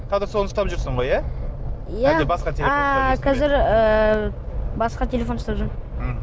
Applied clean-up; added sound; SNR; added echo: none; none; none; none.